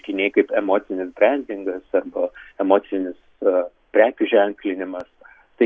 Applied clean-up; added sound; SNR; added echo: none; none; none; none.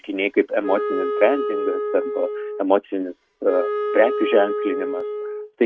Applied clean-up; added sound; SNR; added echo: neural mask model RNNoise.